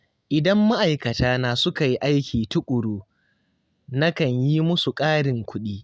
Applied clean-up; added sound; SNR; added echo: none; none; none; none.